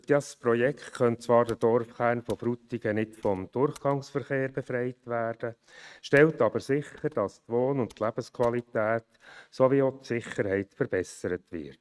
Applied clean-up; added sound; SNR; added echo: neural mask model RNNoise.